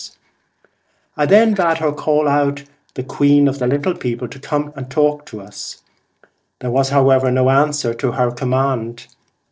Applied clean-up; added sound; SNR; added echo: neural separator model SepFormer DNS4.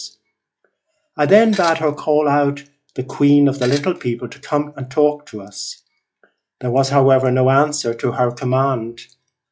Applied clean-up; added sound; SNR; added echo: classical method log-MMSE.